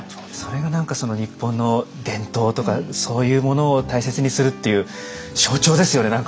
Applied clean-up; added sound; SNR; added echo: none; none; none; none.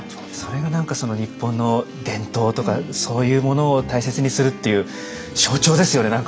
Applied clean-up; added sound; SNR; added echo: none; Piano; 18 dB; none.